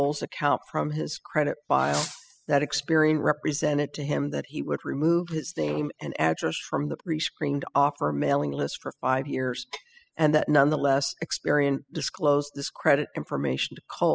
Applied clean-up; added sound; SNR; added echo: classical method spectral subtraction.